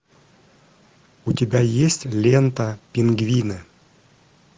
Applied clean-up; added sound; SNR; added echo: none; none; none; none.